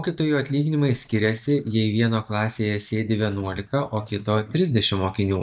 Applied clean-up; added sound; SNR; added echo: neural mask model DeepFilterNet 3.